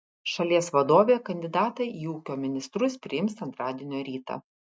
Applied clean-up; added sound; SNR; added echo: none; none; none; none.